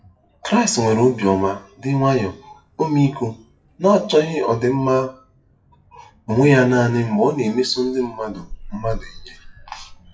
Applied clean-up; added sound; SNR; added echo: classical method WPE with log-MMSE.